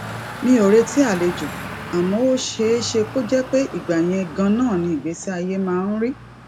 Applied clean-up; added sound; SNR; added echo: none; Traffic noise, roadway noise; 13 dB; none.